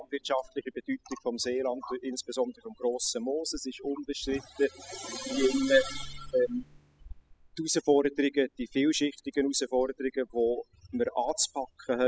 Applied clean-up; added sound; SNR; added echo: classical method spectral subtraction.